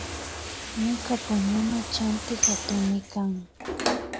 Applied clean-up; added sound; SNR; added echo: none; Bathtub (filling or washing) + Tambourine; 3 dB; none.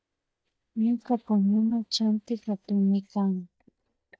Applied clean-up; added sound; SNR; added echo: neural mask model DeepFilterNet 3.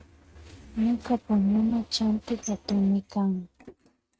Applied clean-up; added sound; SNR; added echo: neural mask model RNNoise.